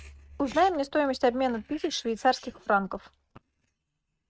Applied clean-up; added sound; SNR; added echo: neural mask model RNNoise.